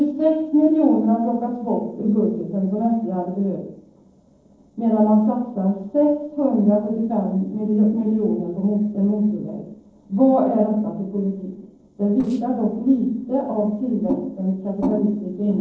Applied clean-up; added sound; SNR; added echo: neural separator model SepFormer DNS4.